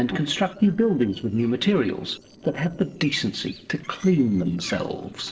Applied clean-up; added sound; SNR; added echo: neural separator model SepFormer DNS4.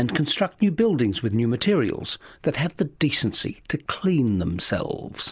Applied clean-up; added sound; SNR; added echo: none; none; none; none.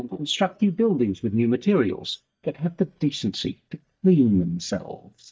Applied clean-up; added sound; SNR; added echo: neural mask model DeepFilterNet 3.